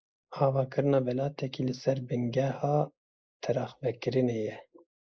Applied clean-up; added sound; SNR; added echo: neural mask model Resemble Enhance denoiser.